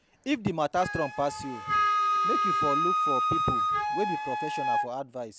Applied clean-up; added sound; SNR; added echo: none; Wind instrument, woodwind instrument; -4 dB; none.